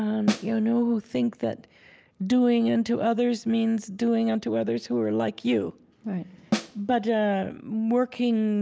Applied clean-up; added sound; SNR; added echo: none; Snare drum; 3 dB; none.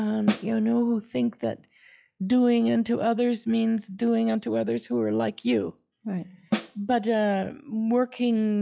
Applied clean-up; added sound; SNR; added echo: classical method log-MMSE.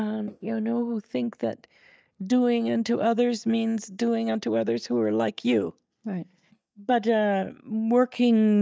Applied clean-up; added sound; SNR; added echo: neural mask model DeepFilterNet 3.